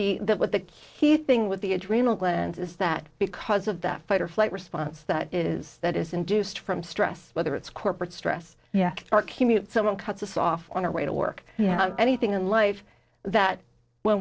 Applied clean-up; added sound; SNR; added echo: neural separator model SepFormer DNS4.